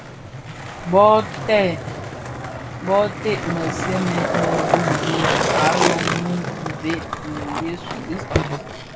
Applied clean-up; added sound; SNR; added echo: none; Skateboard; 1 dB; none.